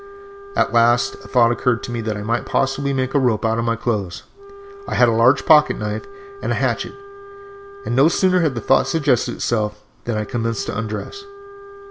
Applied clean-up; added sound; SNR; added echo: none; Wind instrument, woodwind instrument; 18 dB; none.